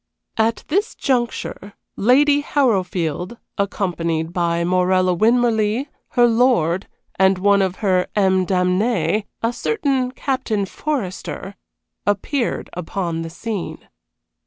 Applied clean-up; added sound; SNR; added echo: none; none; none; none.